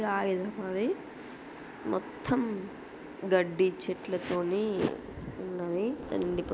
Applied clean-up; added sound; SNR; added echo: none; none; none; none.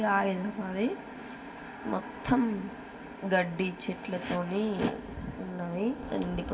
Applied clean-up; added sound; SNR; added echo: none; none; none; reverberation time 2.0 s.